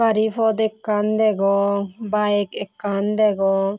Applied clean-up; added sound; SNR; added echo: none; none; none; none.